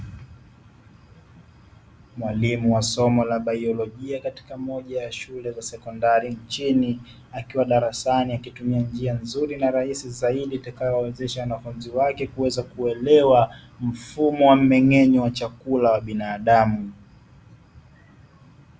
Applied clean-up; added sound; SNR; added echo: none; none; none; none.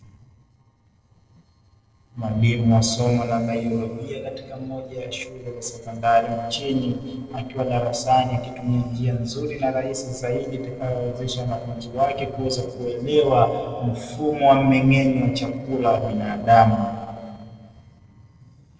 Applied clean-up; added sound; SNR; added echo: neural separator model SepFormer DNS4.